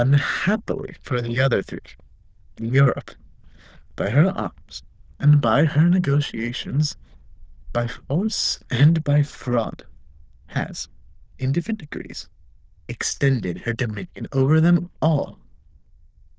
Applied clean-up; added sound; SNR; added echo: neural diffusion model UNIVERSE++.